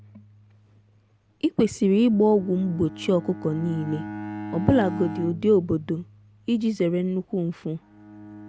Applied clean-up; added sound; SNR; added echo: none; Bowed string instrument; 14 dB; none.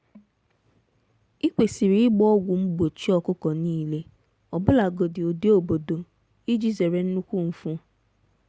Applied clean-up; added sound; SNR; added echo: none; none; none; none.